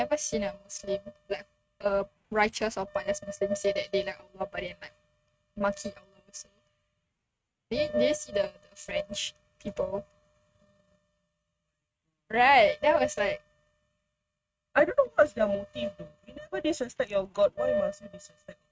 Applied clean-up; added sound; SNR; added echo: neural mask model RNNoise.